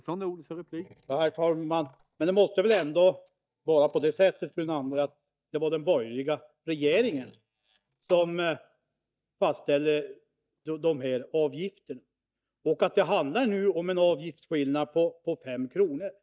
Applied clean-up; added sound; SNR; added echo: neural mask model DeepFilterNet 3.